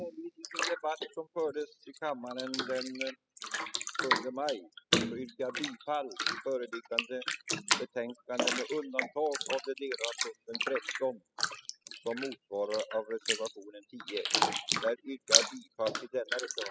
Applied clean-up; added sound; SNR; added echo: classical method spectral subtraction.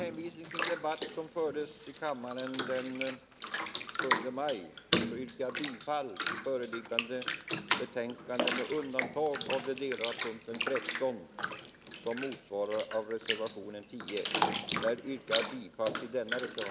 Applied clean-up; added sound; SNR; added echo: none; Bathtub (filling or washing); -1 dB; none.